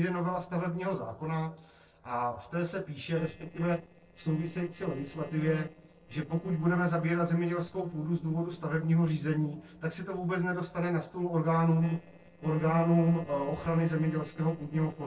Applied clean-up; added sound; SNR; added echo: neural separator model SepFormer DNS4.